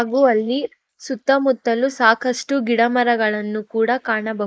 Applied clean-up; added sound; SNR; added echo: neural mask model Resemble Enhance denoiser.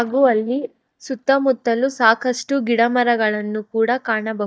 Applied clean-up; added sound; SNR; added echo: neural mask model DeepFilterNet 3.